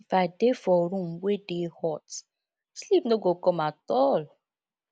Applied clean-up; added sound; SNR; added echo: none; none; none; none.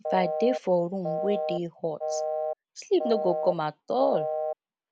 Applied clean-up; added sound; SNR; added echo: none; Telephone; 3 dB; none.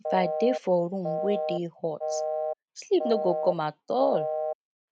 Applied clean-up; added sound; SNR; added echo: neural mask model RNNoise.